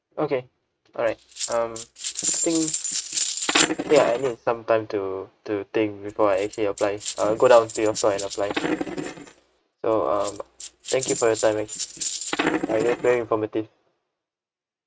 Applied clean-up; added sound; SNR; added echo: neural mask model RNNoise.